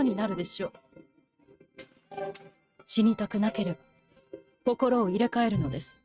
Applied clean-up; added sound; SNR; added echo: neural mask model RNNoise.